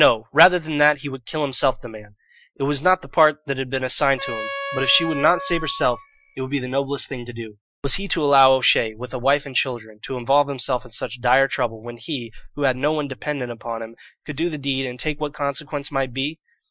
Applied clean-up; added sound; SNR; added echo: classical method Wiener filter.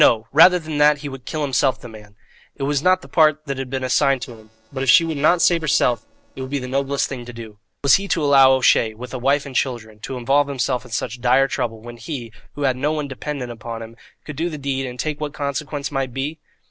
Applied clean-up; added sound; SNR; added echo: neural separator model SepFormer DNS4.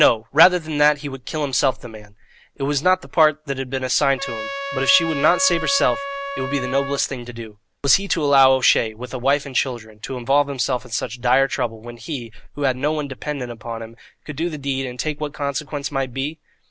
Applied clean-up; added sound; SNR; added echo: none; Trumpet; 7 dB; none.